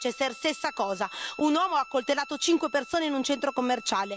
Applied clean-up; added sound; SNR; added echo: none; Bowed string instrument; 18 dB; none.